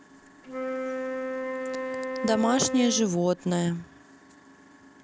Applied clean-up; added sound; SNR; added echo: none; Wind instrument, woodwind instrument; 4 dB; none.